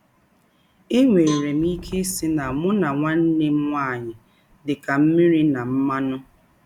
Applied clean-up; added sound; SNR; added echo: none; Cowbell + Wind; 16 dB; none.